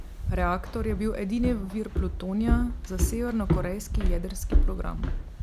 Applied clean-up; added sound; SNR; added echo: none; Walk, footsteps; -3 dB; none.